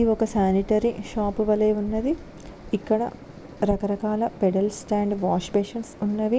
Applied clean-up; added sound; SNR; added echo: none; none; none; none.